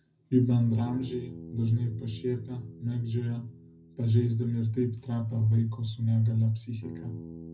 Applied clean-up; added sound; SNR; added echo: none; Bass guitar; 18 dB; reverberation time 0.4 s.